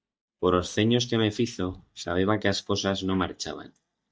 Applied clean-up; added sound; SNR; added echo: neural mask model DeepFilterNet 3.